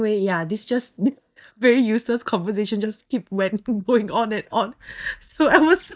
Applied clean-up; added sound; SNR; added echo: neural mask model DeepFilterNet 3.